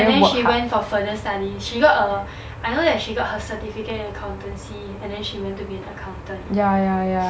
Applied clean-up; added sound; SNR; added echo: none; none; none; none.